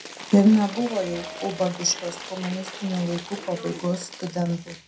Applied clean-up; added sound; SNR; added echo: none; Applause / Crowd / Cheering; 13 dB; reverberation time 0.2 s.